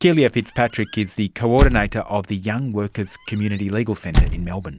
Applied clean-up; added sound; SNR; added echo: none; Squeak / Slam; 3 dB; none.